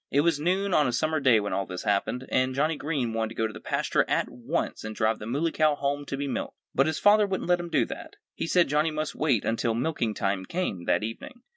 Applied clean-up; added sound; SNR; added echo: none; none; none; none.